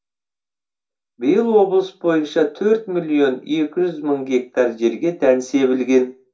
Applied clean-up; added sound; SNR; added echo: none; none; none; reverberation time 0.2 s.